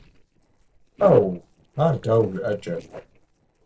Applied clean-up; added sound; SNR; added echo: neural separator model SepFormer DNS4.